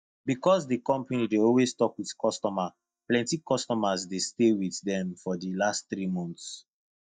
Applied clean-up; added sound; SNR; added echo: neural mask model DeepFilterNet 3.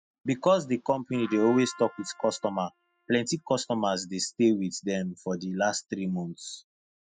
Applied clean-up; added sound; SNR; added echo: classical method spectral subtraction.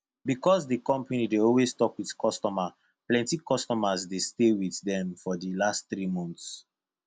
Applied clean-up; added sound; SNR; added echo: none; none; none; none.